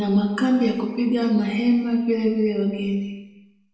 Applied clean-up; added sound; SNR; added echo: none; none; none; reverberation time 1.0 s.